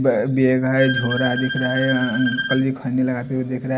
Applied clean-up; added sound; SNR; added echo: none; Bowed string instrument; 6 dB; none.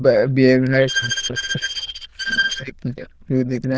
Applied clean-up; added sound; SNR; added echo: neural diffusion model UNIVERSE++.